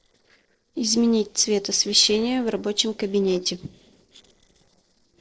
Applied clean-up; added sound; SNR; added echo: neural separator model SepFormer DNS4.